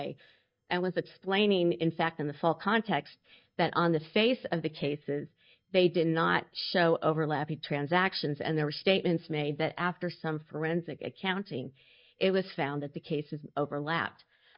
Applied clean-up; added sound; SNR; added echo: neural mask model DeepFilterNet 3.